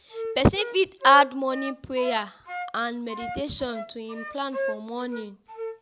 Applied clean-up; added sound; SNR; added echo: none; Wind instrument, woodwind instrument; 9 dB; none.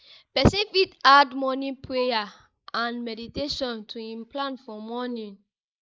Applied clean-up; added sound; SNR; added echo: neural mask model Resemble Enhance denoiser.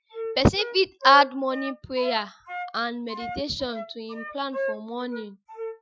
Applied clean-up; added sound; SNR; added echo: classical method Wiener filter.